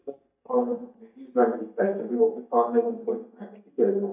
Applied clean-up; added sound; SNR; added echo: neural mask model DeepFilterNet 3.